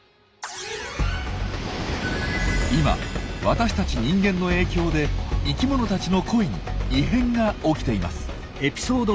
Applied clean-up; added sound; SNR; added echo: none; none; none; none.